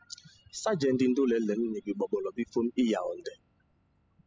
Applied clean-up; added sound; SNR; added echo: classical method spectral subtraction.